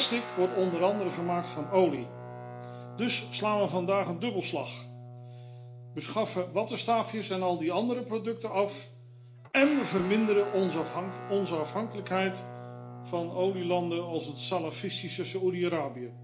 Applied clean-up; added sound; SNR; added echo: none; Guitar; 12 dB; reverberation time 0.4 s.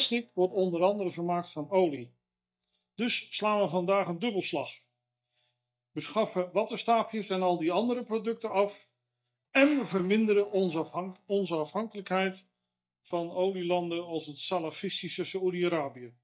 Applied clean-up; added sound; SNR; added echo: neural mask model DeepFilterNet 3.